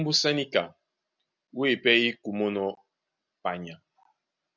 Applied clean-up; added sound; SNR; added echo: none; none; none; none.